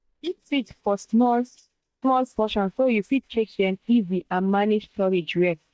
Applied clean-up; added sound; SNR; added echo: neural mask model DeepFilterNet 3.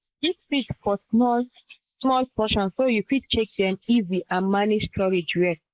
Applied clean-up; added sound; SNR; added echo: neural mask model Resemble Enhance denoiser.